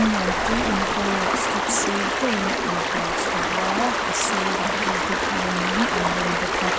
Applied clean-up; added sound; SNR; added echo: none; Stream; -5 dB; none.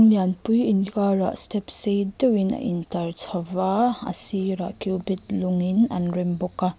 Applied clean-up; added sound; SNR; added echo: none; none; none; none.